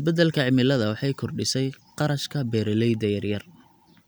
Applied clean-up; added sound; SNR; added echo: none; none; none; none.